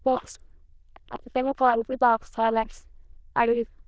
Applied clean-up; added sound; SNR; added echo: neural diffusion model UNIVERSE++.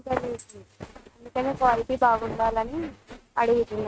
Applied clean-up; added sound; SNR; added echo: neural mask model RNNoise.